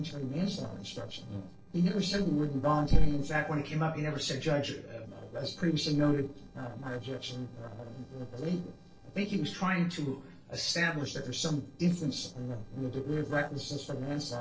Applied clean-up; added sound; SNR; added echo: neural separator model SepFormer DNS4.